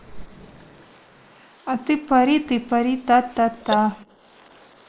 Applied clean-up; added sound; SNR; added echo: neural mask model Resemble Enhance denoiser.